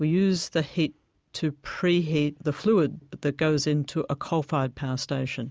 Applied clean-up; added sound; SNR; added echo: none; none; none; none.